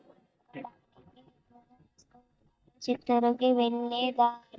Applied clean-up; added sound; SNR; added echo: neural mask model DeepFilterNet 3.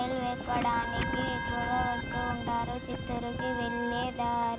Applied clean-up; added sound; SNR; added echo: none; Telephone + Bowed string instrument; 6 dB; none.